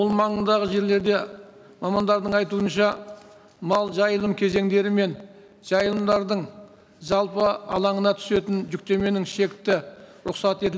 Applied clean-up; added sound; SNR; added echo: none; none; none; none.